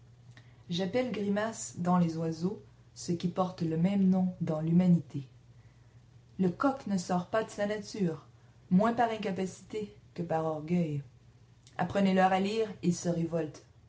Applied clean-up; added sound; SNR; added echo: none; none; none; none.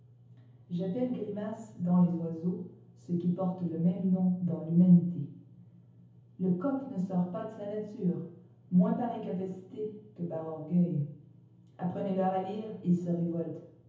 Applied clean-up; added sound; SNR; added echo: none; none; none; reverberation time 0.7 s.